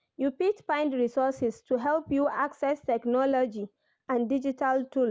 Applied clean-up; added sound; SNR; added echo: none; none; none; none.